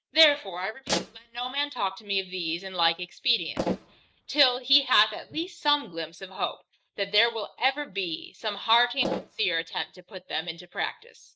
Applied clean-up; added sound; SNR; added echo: neural mask model RNNoise.